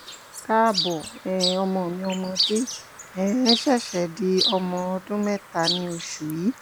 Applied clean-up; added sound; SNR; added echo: none; Chirp, tweet; 6 dB; none.